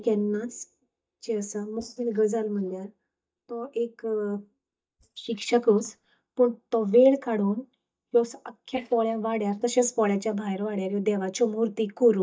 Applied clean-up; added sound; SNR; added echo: neural mask model DeepFilterNet 3.